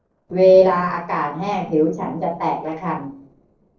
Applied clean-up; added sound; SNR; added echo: neural separator model SepFormer DNS4.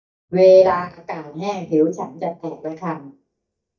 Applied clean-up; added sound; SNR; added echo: neural mask model DeepFilterNet 3.